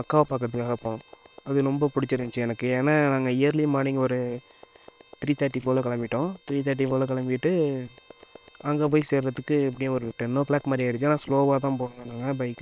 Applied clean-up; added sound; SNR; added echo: neural separator model SepFormer WHAM!.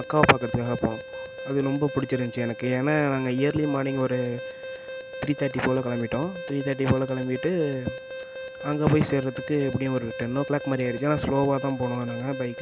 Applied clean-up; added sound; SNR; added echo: none; Alarm; 11 dB; none.